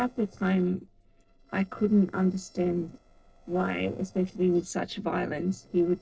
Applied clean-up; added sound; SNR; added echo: neural separator model SepFormer DNS4.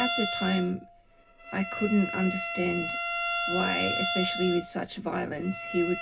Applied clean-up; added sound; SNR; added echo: none; Bowed string instrument; 3 dB; reverberation time 0.4 s.